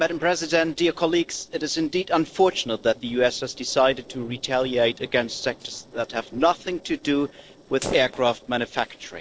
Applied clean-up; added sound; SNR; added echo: neural separator model SepFormer DNS4.